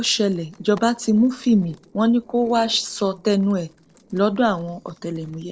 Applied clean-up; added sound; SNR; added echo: neural separator model SepFormer DNS4.